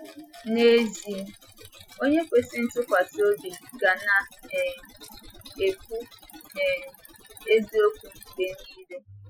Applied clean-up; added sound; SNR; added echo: classical method Wiener filter.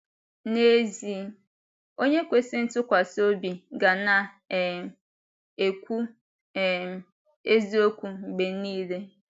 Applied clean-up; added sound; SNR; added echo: none; none; none; none.